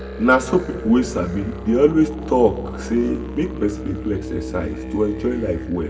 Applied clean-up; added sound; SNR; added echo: none; Musical instrument; 9 dB; reverberation time 1.1 s.